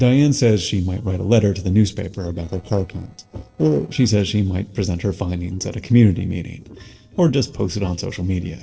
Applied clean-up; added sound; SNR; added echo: neural separator model SepFormer DNS4.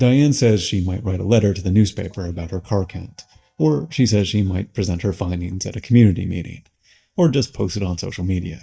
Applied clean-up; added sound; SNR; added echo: neural mask model DeepFilterNet 3.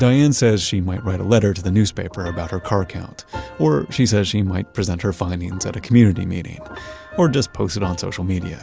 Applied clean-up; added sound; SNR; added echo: none; none; none; none.